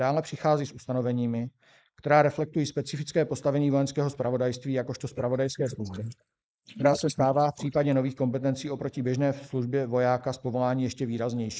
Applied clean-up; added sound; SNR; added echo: neural mask model Resemble Enhance denoiser.